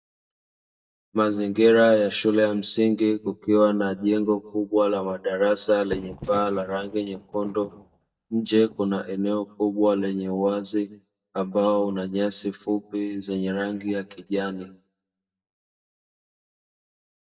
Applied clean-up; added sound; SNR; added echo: neural mask model DeepFilterNet 3.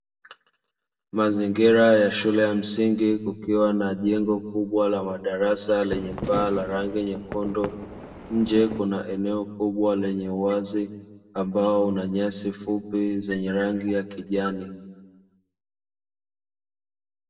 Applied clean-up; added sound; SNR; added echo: none; Fireworks; 11 dB; reverberation time 0.8 s.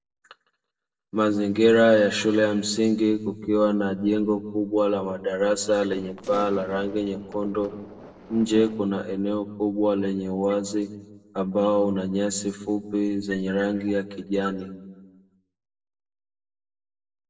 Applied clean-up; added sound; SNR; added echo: neural separator model SepFormer DNS4.